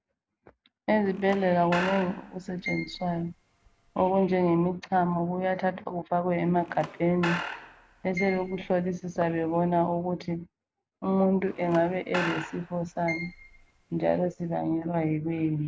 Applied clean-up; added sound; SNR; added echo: none; Squeak / Screech; 11 dB; none.